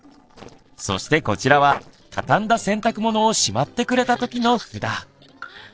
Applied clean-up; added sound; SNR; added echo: neural separator model SepFormer DNS4.